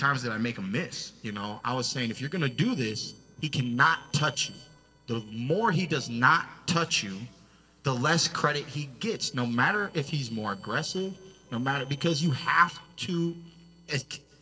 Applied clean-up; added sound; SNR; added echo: neural separator model SepFormer DNS4.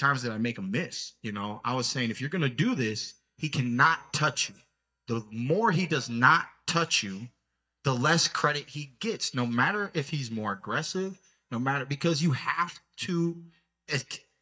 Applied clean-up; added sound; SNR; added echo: neural mask model DeepFilterNet 3.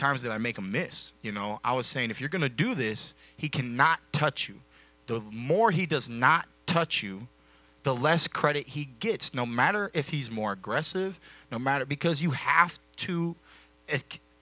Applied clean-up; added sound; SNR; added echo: none; none; none; none.